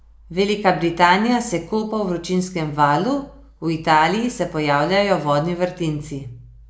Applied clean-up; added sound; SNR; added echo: none; none; none; none.